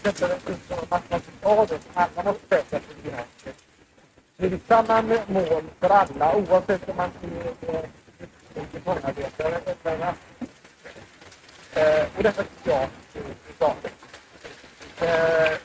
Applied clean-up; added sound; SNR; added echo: neural mask model RNNoise.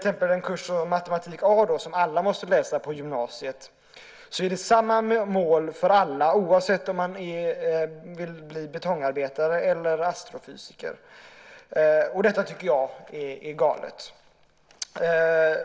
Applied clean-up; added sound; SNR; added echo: none; none; none; none.